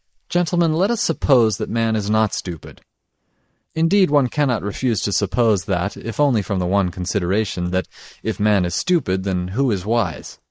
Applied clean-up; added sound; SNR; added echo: neural mask model Resemble Enhance denoiser.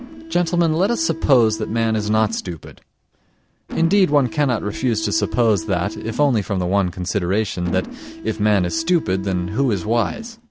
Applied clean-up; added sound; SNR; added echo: none; Mechanisms; 12 dB; none.